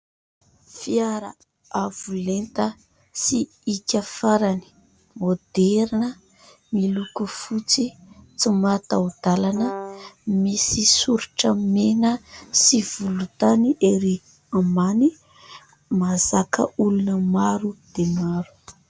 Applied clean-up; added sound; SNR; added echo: none; Brass instrument; 11 dB; none.